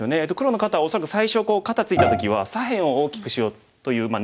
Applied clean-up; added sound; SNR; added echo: none; Bowed string instrument; 2 dB; none.